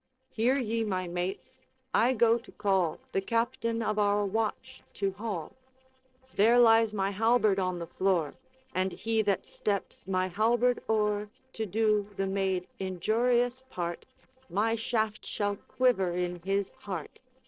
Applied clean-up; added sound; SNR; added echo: neural separator model SepFormer DNS4.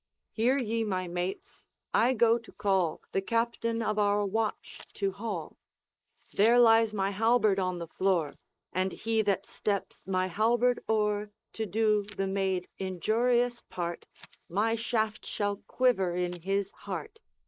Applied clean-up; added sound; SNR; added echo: neural mask model Resemble Enhance denoiser.